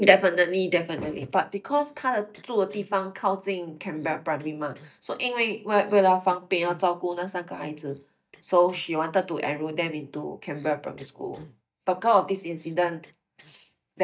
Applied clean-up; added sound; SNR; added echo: neural mask model DeepFilterNet 3.